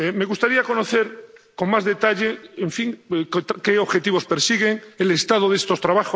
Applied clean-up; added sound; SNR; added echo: none; none; none; none.